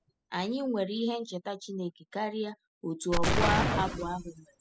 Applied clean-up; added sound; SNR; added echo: classical method spectral subtraction.